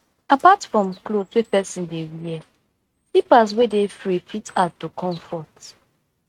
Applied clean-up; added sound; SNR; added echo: neural mask model RNNoise.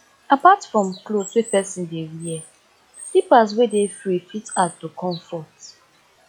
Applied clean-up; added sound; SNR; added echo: classical method log-MMSE.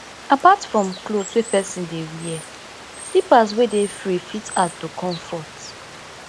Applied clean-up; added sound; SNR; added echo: none; Water / Bird + Water; 15 dB; none.